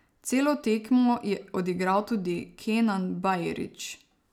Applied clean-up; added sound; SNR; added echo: none; none; none; none.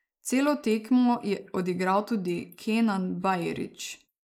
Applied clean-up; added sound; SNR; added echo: neural mask model Resemble Enhance denoiser.